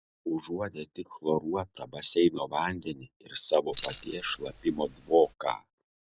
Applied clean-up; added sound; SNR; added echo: none; Keys jangling; 2 dB; none.